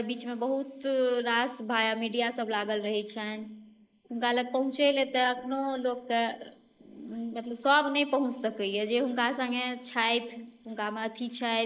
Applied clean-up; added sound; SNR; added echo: neural mask model Resemble Enhance denoiser.